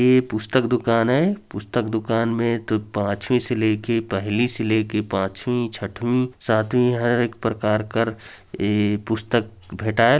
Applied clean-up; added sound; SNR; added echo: none; none; none; none.